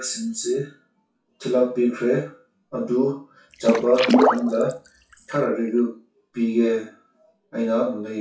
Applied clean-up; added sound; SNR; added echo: classical method WPE with log-MMSE.